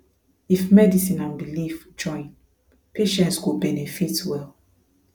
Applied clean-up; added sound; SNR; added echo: none; none; none; none.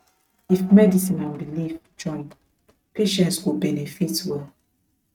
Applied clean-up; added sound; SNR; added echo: neural mask model RNNoise.